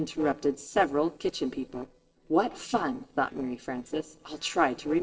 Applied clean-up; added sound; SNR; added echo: neural separator model SepFormer DNS4.